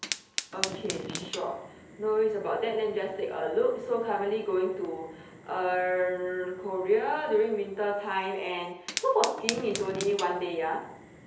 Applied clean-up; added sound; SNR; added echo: none; Fire; 11 dB; reverberation time 2.2 s.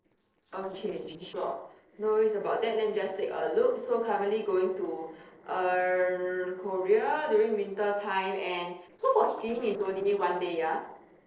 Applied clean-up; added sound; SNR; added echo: neural separator model SepFormer DNS4.